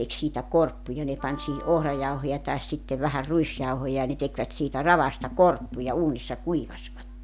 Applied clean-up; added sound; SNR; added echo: none; Wind instrument, woodwind instrument; 18 dB; none.